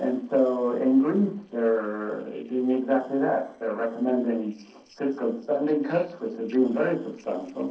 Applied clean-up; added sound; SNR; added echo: neural separator model SepFormer DNS4.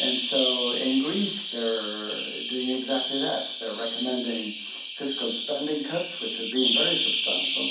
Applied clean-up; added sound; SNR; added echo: none; Bird vocalization, bird call, bird song; -3 dB; reverberation time 0.6 s.